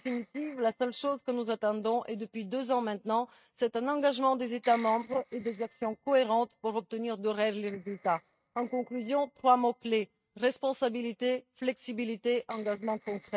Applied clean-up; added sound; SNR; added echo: neural mask model RNNoise.